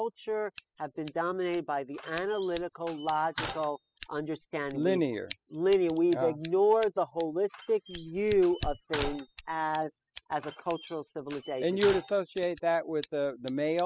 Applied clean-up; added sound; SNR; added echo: classical method spectral subtraction.